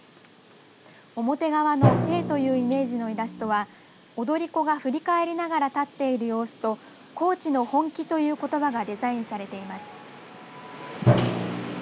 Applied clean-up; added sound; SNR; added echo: none; Drum; 4 dB; none.